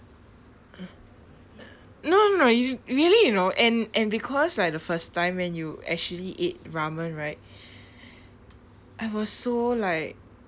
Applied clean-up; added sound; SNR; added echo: none; none; none; none.